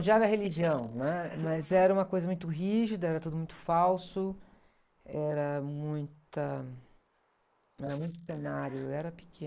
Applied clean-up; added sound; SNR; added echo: neural mask model Resemble Enhance denoiser.